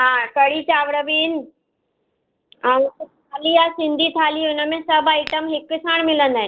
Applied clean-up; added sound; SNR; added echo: neural separator model SepFormer DNS4.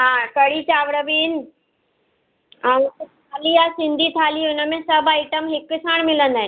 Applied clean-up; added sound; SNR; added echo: none; none; none; none.